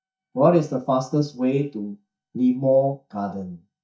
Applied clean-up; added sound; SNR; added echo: neural mask model DeepFilterNet 3.